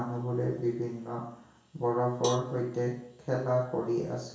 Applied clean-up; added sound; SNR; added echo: none; Cowbell; 13 dB; reverberation time 0.6 s.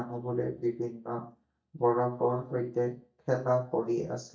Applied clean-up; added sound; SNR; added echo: neural mask model DeepFilterNet 3.